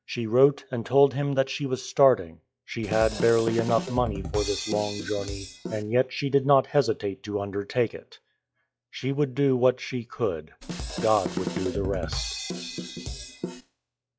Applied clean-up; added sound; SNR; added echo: classical method log-MMSE.